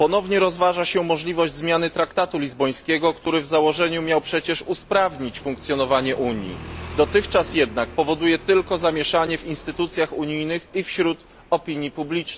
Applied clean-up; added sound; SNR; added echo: none; Motorcycle; 20 dB; none.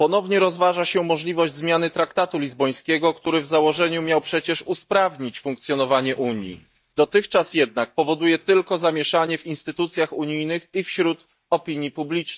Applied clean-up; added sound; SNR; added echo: neural mask model DeepFilterNet 3.